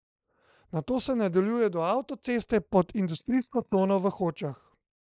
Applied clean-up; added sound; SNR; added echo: neural mask model Resemble Enhance denoiser.